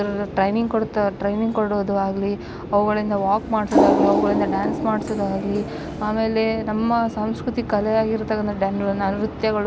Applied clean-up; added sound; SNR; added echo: none; Water; 1 dB; none.